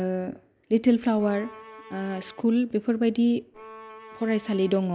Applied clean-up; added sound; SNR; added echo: none; Bowed string instrument; 19 dB; none.